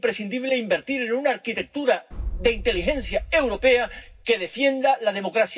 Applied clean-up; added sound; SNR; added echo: none; Boom; 10 dB; reverberation time 0.4 s.